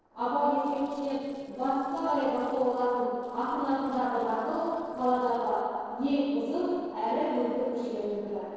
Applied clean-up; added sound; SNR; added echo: neural separator model SepFormer DNS4.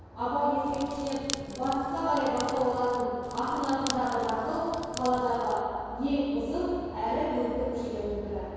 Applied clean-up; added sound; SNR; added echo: none; Crackle; 13 dB; reverberation time 2.2 s.